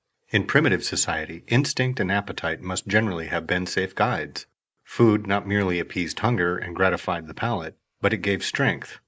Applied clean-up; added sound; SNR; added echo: neural mask model Resemble Enhance denoiser.